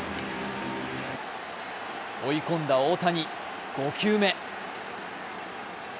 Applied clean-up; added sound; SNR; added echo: none; none; none; none.